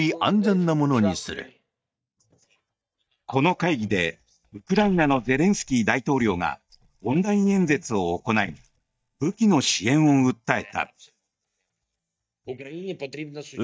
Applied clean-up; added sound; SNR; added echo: neural mask model DeepFilterNet 3.